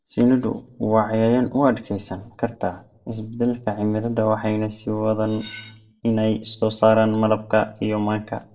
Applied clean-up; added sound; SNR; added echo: neural separator model SepFormer DNS4.